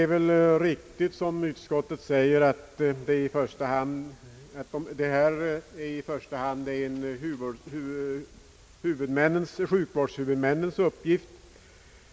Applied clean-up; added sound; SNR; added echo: none; none; none; none.